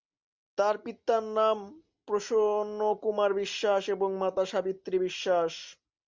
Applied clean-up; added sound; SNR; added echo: none; none; none; none.